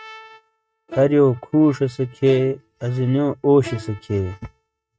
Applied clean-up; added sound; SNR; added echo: neural mask model RNNoise.